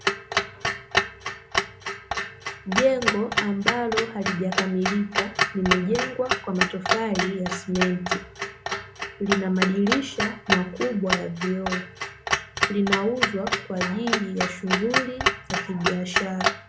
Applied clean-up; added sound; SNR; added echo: none; Clock; 0 dB; none.